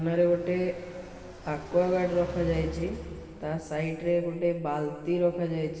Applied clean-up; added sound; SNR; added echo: none; Car passing by; 15 dB; reverberation time 2.4 s.